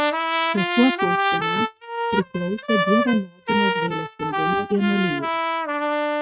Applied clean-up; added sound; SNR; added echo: neural mask model RNNoise.